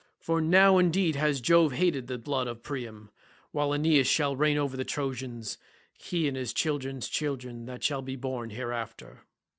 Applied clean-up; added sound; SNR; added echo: none; none; none; none.